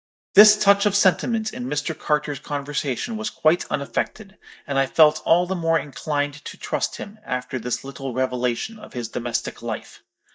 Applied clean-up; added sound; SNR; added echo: neural mask model DeepFilterNet 3.